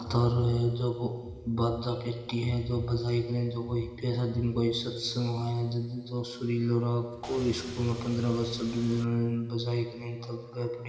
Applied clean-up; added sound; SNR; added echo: none; Engine / Car; 16 dB; reverberation time 2.0 s.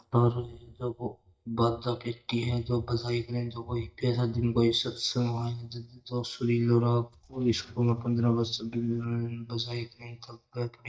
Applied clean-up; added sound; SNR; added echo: neural mask model DeepFilterNet 3.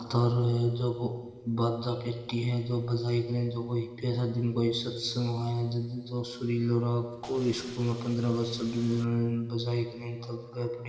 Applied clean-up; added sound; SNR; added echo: neural separator model SepFormer DNS4.